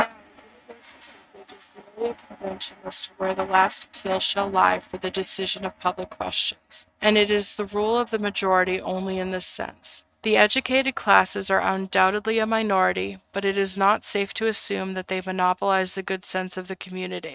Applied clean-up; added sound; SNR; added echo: neural mask model RNNoise.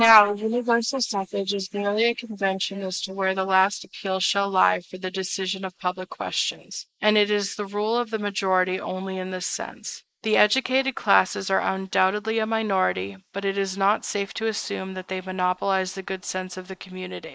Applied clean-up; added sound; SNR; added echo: neural mask model Resemble Enhance denoiser.